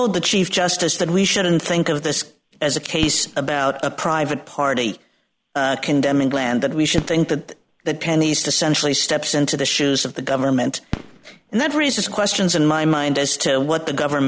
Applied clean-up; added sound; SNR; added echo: none; Fireworks; 20 dB; none.